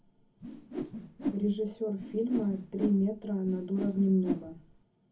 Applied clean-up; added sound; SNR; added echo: none; Whoosh, swoosh, swish; 7 dB; reverberation time 0.3 s.